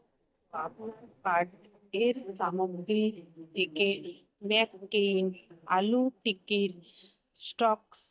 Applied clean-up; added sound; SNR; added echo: neural mask model DeepFilterNet 3.